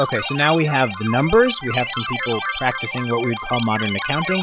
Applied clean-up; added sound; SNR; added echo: classical method log-MMSE.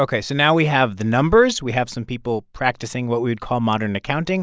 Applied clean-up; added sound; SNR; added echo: none; none; none; none.